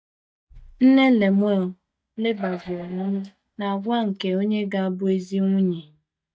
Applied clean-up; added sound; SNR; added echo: neural mask model DeepFilterNet 3.